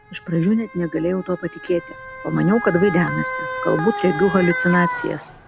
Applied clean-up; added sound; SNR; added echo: none; Motor vehicle (road) / Siren; 8 dB; none.